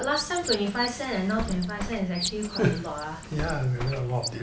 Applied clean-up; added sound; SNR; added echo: none; Bus + Bird; 7 dB; none.